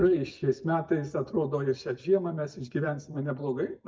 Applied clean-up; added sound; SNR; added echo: neural mask model DeepFilterNet 3.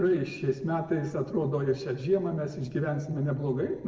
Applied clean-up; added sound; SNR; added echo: neural separator model SepFormer DNS4.